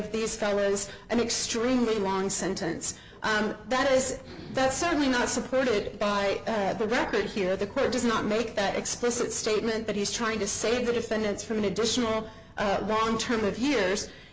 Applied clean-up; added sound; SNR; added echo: none; none; none; none.